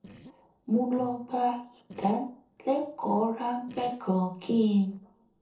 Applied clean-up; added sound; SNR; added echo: neural separator model SepFormer DNS4.